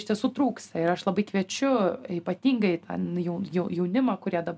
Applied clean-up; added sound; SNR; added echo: none; none; none; none.